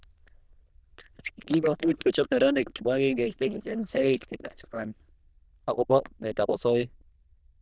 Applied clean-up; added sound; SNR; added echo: neural diffusion model UNIVERSE++.